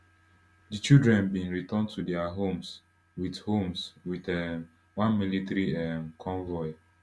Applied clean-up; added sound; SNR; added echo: none; none; none; none.